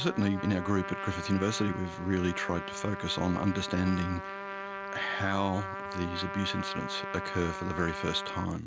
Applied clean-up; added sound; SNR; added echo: none; Trumpet; 7 dB; none.